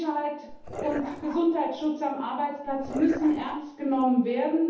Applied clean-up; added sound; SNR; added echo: none; Dog; 12 dB; reverberation time 0.8 s.